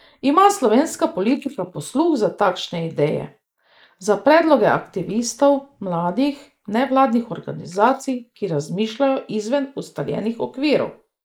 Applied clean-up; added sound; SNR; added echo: neural mask model Resemble Enhance denoiser.